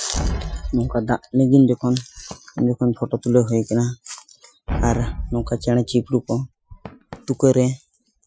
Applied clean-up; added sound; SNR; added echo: classical method Wiener filter.